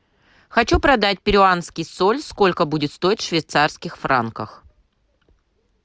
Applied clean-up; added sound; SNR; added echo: none; none; none; none.